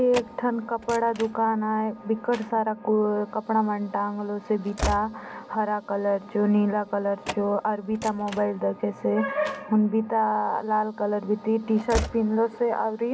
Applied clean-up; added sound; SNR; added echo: none; Slam / Train; 14 dB; none.